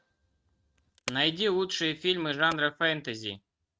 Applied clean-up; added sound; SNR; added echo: neural mask model RNNoise.